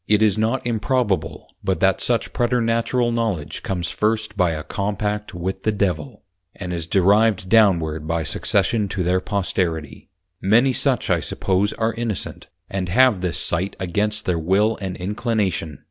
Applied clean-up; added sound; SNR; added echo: none; none; none; none.